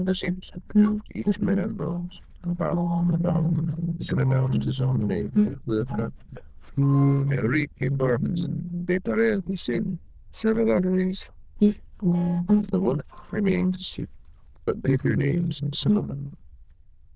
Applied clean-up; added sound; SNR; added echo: neural diffusion model UNIVERSE++.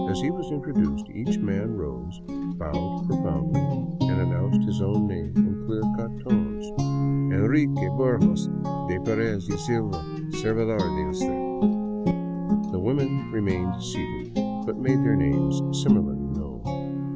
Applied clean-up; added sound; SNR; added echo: none; Guitar; -4 dB; none.